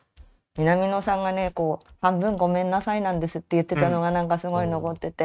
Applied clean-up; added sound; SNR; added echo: neural mask model RNNoise.